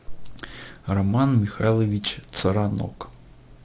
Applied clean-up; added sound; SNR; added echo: none; none; none; none.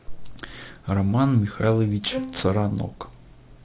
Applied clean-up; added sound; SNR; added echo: none; Bowed string instrument; 10 dB; none.